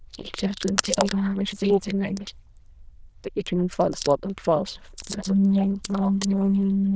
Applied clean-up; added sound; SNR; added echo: neural diffusion model UNIVERSE++.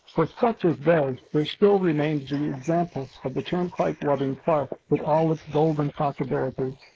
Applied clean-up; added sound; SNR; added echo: neural mask model Resemble Enhance denoiser.